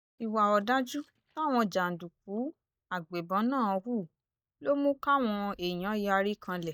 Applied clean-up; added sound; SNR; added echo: neural mask model DeepFilterNet 3.